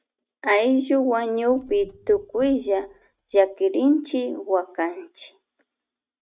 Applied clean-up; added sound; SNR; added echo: neural mask model RNNoise.